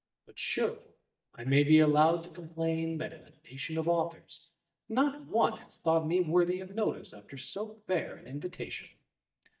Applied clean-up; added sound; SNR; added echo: neural mask model DeepFilterNet 3.